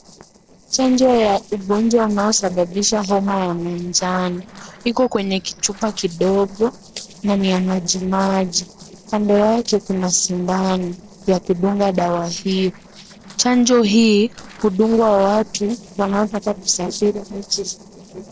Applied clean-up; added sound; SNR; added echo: neural separator model SepFormer DNS4.